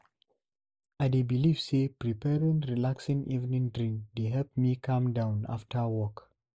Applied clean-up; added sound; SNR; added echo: neural mask model Resemble Enhance denoiser.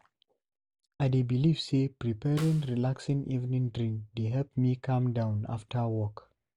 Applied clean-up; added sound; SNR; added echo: none; Snare drum; 19 dB; none.